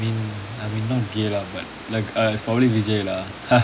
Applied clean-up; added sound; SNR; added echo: none; Water; 16 dB; none.